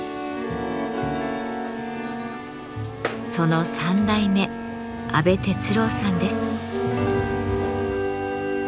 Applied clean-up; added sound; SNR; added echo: none; Bowed string instrument; 9 dB; none.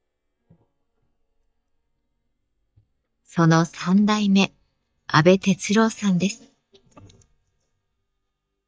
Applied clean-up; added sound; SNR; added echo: neural mask model DeepFilterNet 3.